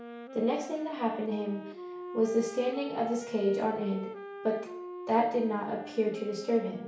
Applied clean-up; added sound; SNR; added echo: none; Wind instrument, woodwind instrument; 12 dB; reverberation time 0.6 s.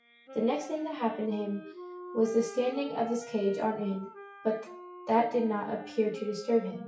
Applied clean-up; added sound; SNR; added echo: classical method WPE with log-MMSE.